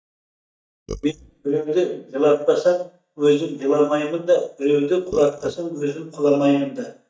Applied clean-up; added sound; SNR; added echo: neural mask model DeepFilterNet 3.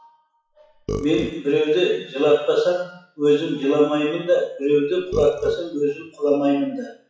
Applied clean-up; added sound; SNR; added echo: classical method WPE with log-MMSE.